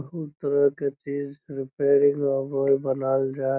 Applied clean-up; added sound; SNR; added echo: none; none; none; none.